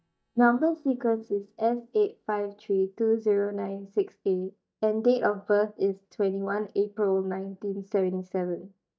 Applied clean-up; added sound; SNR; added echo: neural mask model DeepFilterNet 3.